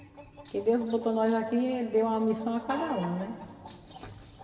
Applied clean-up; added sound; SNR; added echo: none; Rattle (instrument); 10 dB; reverberation time 2.2 s.